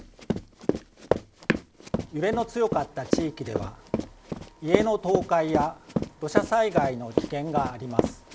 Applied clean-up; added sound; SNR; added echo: none; Run; 1 dB; none.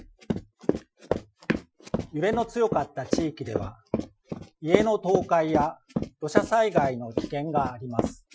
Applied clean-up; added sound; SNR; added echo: classical method Wiener filter.